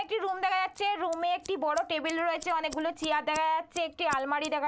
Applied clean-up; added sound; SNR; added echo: none; Scissors; 20 dB; none.